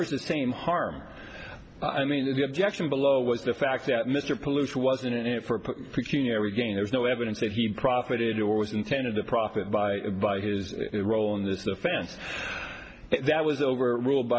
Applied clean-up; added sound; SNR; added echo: none; none; none; none.